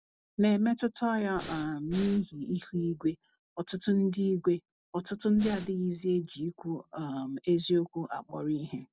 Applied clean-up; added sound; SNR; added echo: none; Breathing; 13 dB; none.